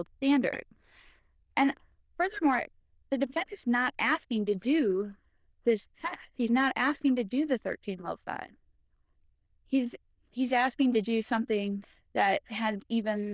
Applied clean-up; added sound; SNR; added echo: neural diffusion model UNIVERSE++.